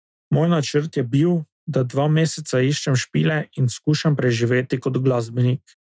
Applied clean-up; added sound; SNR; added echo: none; none; none; none.